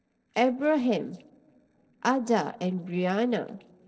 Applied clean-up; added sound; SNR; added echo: neural separator model SepFormer DNS4.